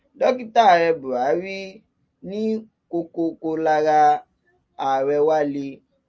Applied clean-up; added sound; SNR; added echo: none; none; none; none.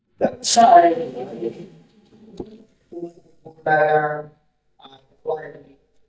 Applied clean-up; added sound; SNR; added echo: neural mask model DeepFilterNet 3.